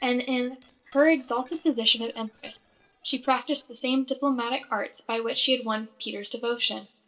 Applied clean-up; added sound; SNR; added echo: neural separator model SepFormer DNS4.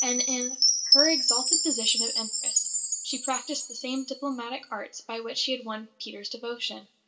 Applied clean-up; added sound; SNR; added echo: none; Chime; -4 dB; reverberation time 0.3 s.